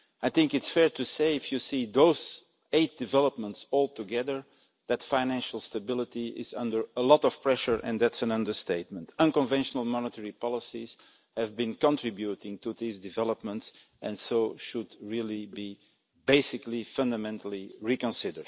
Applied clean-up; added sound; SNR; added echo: none; none; none; none.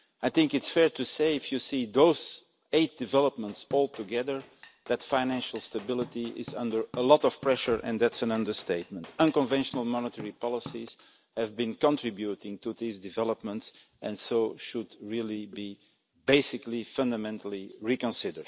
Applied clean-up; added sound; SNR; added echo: none; Drum / Drum kit; 19 dB; none.